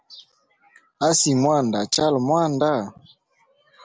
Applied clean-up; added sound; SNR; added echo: none; none; none; none.